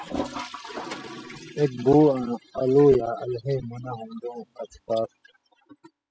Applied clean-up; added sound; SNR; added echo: classical method spectral subtraction.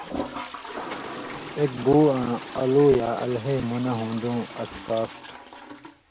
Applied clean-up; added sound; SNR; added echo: none; Toilet flush; 12 dB; none.